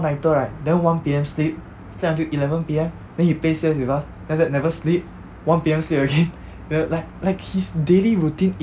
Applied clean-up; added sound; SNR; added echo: none; none; none; none.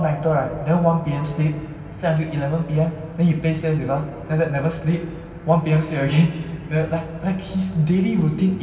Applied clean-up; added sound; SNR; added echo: none; none; none; reverberation time 2.3 s.